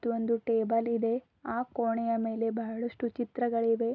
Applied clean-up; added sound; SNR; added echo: none; none; none; none.